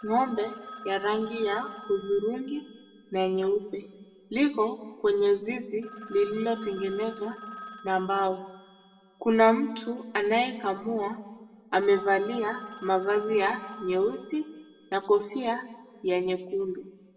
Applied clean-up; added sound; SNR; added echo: none; Telephone; 20 dB; reverberation time 1.1 s.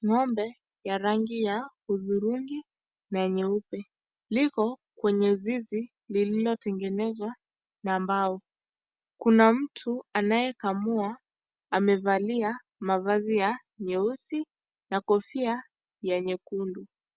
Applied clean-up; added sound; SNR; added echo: none; none; none; none.